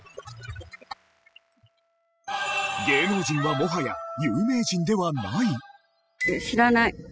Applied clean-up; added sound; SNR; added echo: classical method spectral subtraction.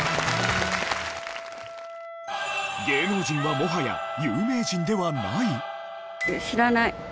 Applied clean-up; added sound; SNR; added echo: none; Wind instrument, woodwind instrument; 10 dB; none.